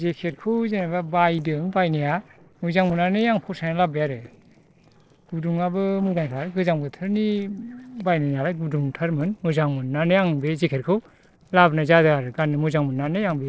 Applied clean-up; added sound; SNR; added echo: neural separator model SepFormer DNS4.